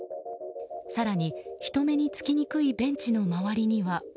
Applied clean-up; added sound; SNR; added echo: none; none; none; none.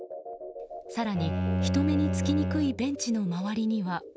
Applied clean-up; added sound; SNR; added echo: none; Bowed string instrument; 0 dB; none.